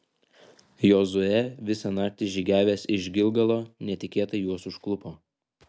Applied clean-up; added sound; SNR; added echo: none; none; none; none.